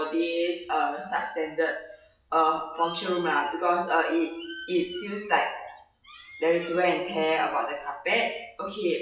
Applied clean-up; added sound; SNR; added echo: classical method WPE with log-MMSE.